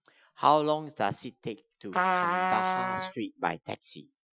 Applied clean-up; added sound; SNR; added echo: classical method Wiener filter.